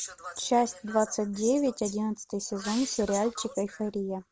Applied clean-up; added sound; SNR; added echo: none; Shatter; 17 dB; none.